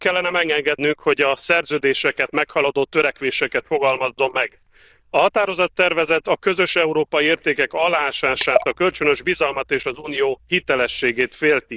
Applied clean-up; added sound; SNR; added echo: neural diffusion model UNIVERSE++.